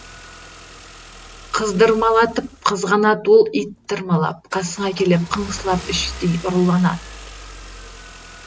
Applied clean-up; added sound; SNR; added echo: none; Engine starting / Car; 17 dB; none.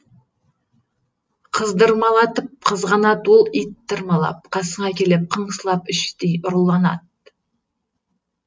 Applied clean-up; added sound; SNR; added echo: none; none; none; none.